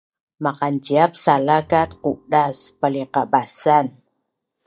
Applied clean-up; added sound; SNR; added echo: neural mask model DeepFilterNet 3.